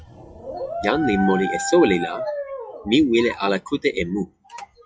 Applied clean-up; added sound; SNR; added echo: classical method log-MMSE.